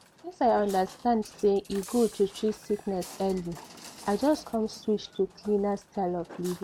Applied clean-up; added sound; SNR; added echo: none; Walk, footsteps; 19 dB; none.